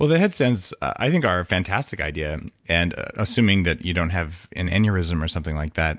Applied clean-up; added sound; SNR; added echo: none; none; none; none.